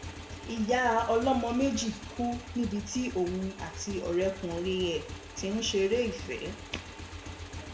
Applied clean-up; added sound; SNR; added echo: none; Motorcycle / Engine; 11 dB; reverberation time 0.6 s.